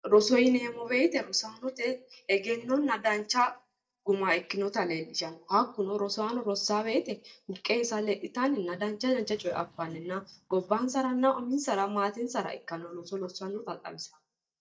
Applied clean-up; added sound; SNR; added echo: neural mask model DeepFilterNet 3.